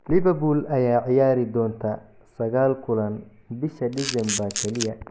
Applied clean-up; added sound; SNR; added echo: none; Camera; 7 dB; none.